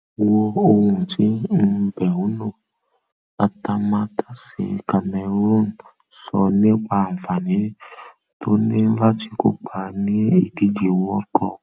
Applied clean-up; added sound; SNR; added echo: none; none; none; none.